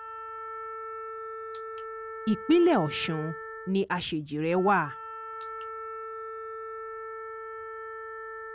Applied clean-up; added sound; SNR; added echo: none; Wind instrument, woodwind instrument; 8 dB; none.